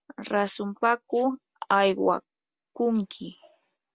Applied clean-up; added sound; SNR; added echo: none; none; none; none.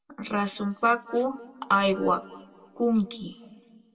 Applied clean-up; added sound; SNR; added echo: none; none; none; reverberation time 1.8 s.